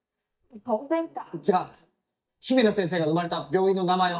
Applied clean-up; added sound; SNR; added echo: neural mask model DeepFilterNet 3.